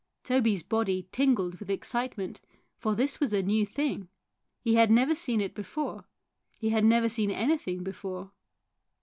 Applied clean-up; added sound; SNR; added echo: none; none; none; none.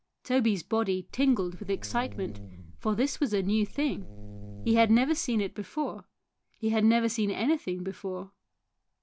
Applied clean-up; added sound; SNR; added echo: none; Buzz; 11 dB; none.